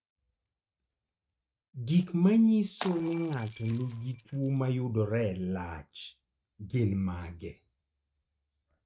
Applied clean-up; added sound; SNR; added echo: neural mask model RNNoise.